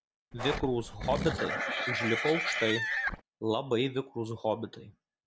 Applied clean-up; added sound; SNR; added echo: none; Livestock, farm animals, working animals; 1 dB; none.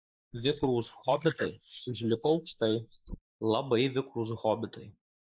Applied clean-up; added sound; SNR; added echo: neural mask model Resemble Enhance denoiser.